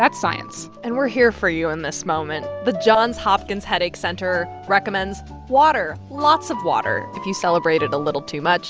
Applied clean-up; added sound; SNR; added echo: none; none; none; none.